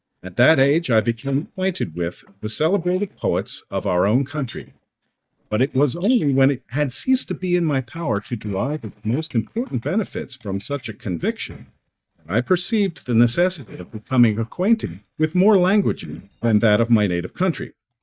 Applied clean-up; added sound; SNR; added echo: neural mask model DeepFilterNet 3.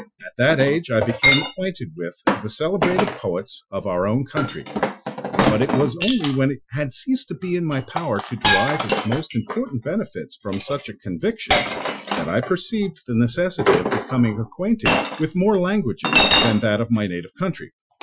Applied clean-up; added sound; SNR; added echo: classical method Wiener filter.